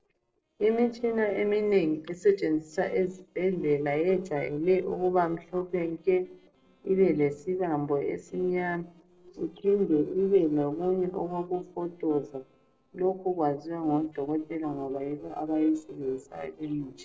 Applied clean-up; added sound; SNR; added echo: neural separator model SepFormer DNS4.